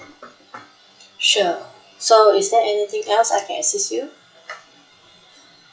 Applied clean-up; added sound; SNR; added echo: classical method WPE with log-MMSE.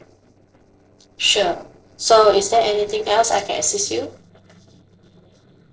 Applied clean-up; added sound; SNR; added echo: neural separator model SepFormer DNS4.